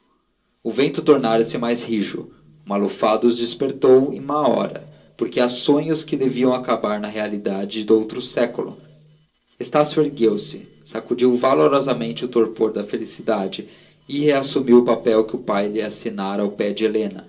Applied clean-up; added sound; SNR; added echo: none; none; none; reverberation time 0.2 s.